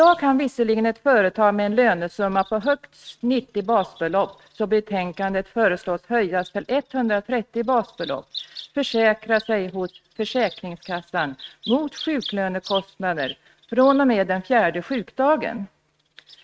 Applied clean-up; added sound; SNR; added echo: neural mask model RNNoise.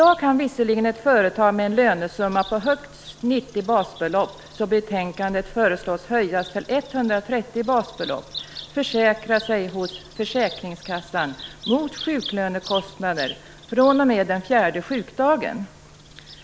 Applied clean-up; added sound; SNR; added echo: none; Bird vocalization, bird call, bird song; 18 dB; none.